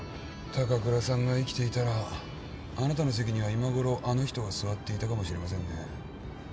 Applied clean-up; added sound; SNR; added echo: none; none; none; none.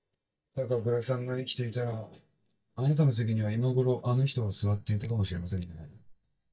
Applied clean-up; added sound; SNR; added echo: neural mask model DeepFilterNet 3.